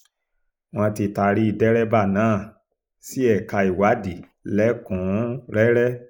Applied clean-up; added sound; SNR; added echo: neural mask model Resemble Enhance denoiser.